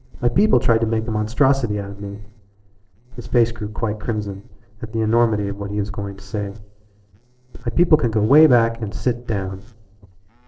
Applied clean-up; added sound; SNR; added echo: neural separator model SepFormer DNS4.